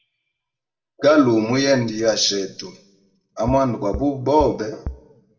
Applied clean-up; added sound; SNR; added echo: none; Bass drum; 13 dB; reverberation time 0.6 s.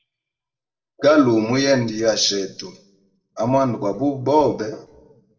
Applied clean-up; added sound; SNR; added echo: neural separator model SepFormer DNS4.